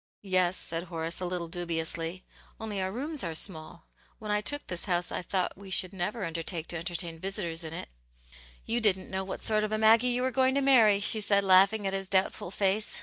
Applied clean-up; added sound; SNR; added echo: neural mask model DeepFilterNet 3.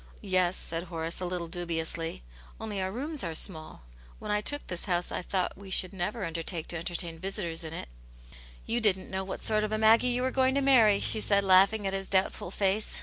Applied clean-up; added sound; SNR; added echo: none; Bowed string instrument; 15 dB; none.